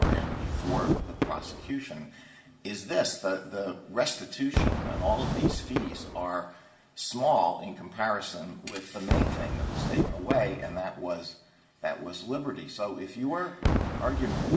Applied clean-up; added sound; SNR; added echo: none; Whoosh, swoosh, swish / Fireworks; -1 dB; reverberation time 0.7 s.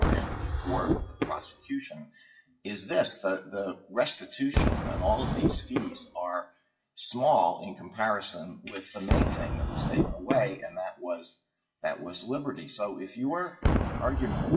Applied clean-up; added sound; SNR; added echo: classical method WPE with log-MMSE.